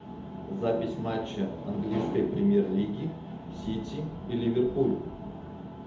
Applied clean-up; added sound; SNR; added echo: none; Wind; 19 dB; reverberation time 0.7 s.